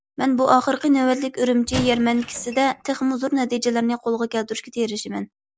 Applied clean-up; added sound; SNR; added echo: none; Squeak / Wood; 12 dB; none.